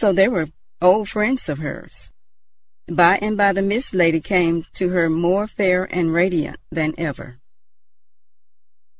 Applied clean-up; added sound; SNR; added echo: none; none; none; none.